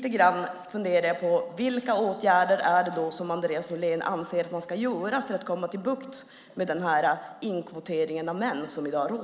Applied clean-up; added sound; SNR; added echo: none; none; none; none.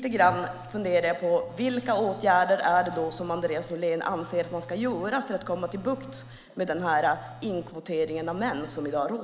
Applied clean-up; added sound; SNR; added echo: none; Bowed string instrument + Telephone; 20 dB; none.